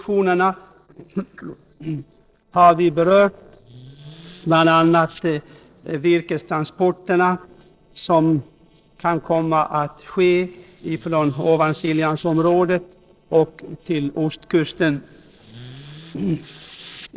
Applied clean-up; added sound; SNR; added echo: neural separator model SepFormer DNS4.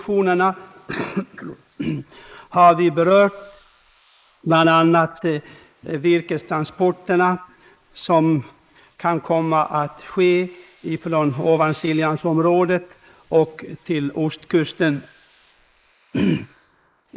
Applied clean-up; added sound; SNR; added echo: neural mask model Resemble Enhance denoiser.